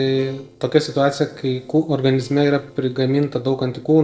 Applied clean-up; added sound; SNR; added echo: neural separator model SepFormer DNS4.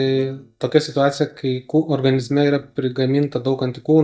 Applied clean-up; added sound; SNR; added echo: neural mask model DeepFilterNet 3.